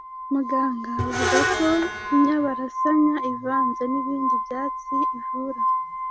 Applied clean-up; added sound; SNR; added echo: none; Glass + Screech; 0 dB; none.